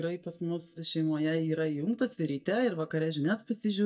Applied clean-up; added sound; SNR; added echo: neural mask model DeepFilterNet 3.